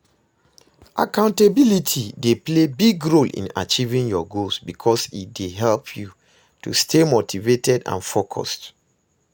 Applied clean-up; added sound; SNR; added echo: none; none; none; none.